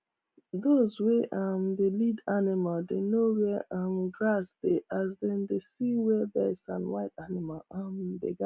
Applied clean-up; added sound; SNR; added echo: none; none; none; none.